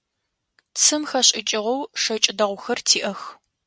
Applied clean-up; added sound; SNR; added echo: none; none; none; none.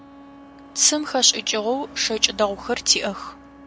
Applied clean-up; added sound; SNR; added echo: none; Car passing by + Bowed string instrument; 20 dB; none.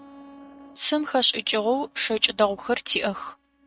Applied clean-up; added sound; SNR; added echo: neural mask model RNNoise.